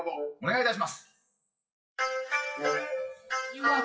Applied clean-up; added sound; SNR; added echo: classical method WPE with log-MMSE.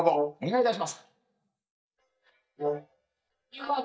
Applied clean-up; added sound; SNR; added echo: neural mask model DeepFilterNet 3.